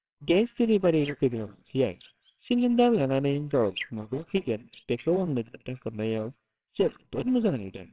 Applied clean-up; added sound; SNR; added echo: neural separator model SepFormer WHAMR!.